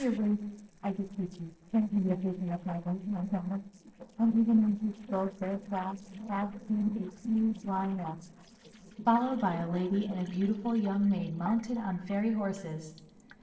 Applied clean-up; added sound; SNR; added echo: neural separator model SepFormer DNS4.